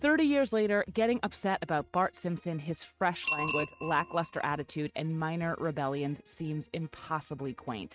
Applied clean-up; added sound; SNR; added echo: neural mask model RNNoise.